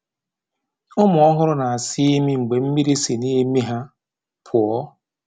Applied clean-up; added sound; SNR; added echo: none; none; none; none.